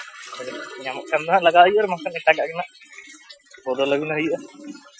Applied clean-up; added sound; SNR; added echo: classical method Wiener filter.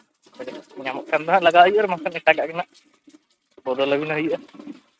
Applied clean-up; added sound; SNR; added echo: neural mask model RNNoise.